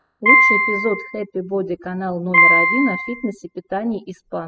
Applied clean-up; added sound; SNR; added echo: classical method spectral subtraction.